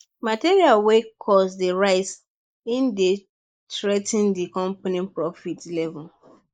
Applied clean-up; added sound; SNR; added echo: neural mask model Resemble Enhance denoiser.